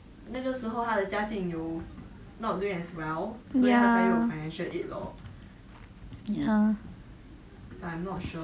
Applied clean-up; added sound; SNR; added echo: none; none; none; none.